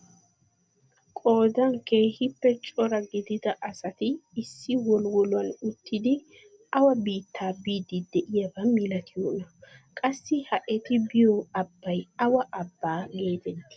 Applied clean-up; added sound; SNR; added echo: none; none; none; none.